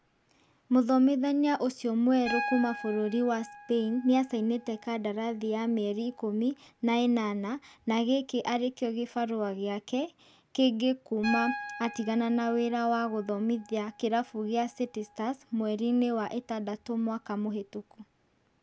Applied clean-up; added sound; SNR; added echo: none; Piano; 15 dB; none.